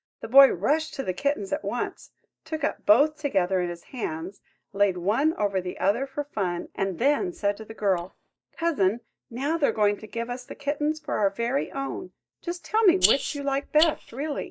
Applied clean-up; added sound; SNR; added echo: neural mask model DeepFilterNet 3.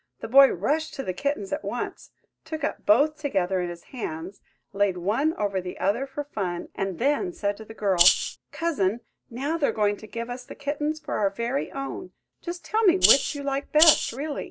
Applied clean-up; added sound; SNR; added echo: none; Rattle (instrument); -3 dB; none.